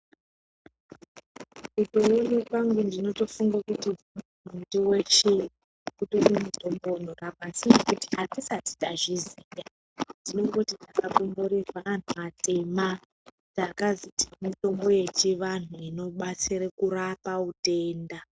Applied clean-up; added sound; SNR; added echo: none; none; none; none.